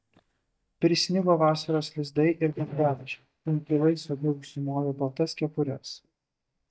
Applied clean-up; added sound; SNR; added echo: neural mask model DeepFilterNet 3.